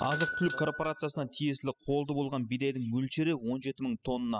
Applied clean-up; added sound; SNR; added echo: classical method spectral subtraction.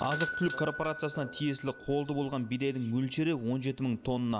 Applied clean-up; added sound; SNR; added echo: none; Bell / Doorbell; 0 dB; none.